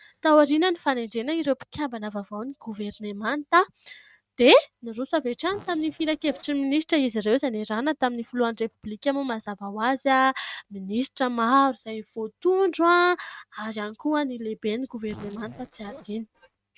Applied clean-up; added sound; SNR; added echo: neural mask model RNNoise.